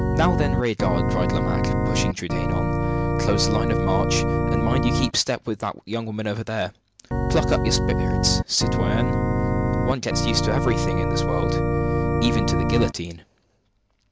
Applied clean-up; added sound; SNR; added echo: none; Organ; -4 dB; none.